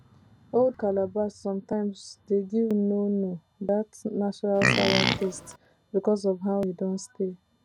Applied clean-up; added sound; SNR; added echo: none; Livestock, farm animals, working animals; -2 dB; none.